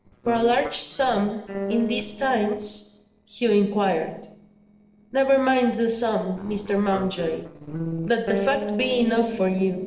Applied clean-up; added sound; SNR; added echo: neural separator model SepFormer DNS4.